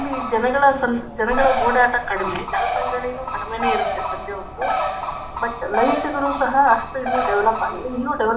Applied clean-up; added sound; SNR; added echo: none; Bird; 4 dB; reverberation time 0.4 s.